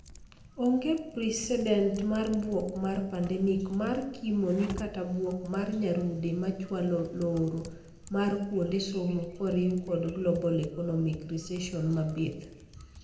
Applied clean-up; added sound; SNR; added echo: none; Typing; 19 dB; reverberation time 0.8 s.